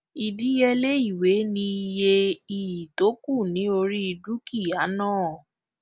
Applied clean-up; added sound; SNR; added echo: none; none; none; none.